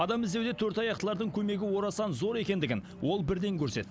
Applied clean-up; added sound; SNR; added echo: none; none; none; none.